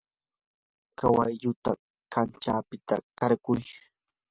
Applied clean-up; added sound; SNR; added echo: none; none; none; none.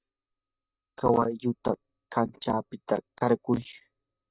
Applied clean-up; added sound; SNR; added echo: neural mask model DeepFilterNet 3.